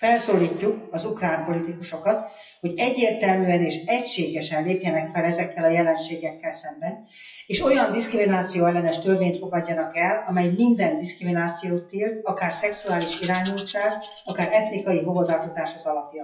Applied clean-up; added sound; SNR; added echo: classical method WPE with log-MMSE.